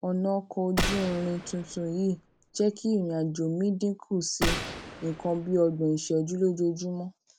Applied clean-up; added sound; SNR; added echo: none; Gunshot, gunfire; 7 dB; none.